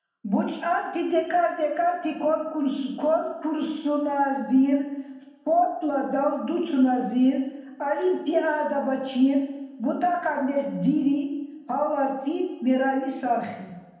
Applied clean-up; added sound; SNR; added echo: none; none; none; reverberation time 0.9 s.